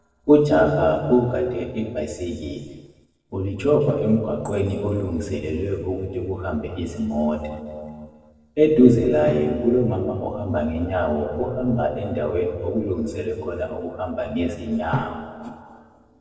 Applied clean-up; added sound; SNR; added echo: neural separator model SepFormer DNS4.